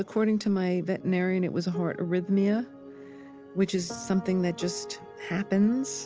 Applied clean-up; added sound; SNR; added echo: none; none; none; none.